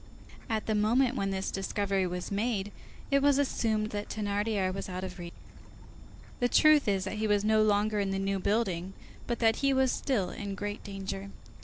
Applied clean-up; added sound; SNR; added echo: none; Stream / Bird; 15 dB; none.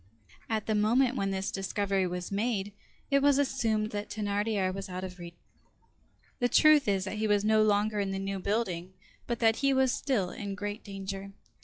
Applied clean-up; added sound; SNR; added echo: classical method log-MMSE.